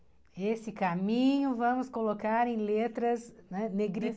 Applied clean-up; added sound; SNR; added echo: none; none; none; none.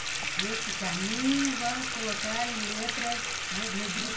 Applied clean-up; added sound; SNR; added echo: none; Bathtub (filling or washing) / Water tap, faucet; -1 dB; reverberation time 0.2 s.